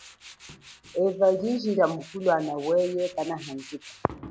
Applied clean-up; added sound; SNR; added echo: none; Tools; 20 dB; none.